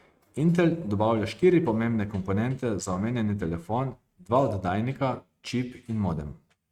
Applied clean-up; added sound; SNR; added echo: neural mask model RNNoise.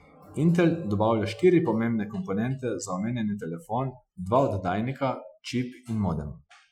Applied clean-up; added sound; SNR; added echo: classical method Wiener filter.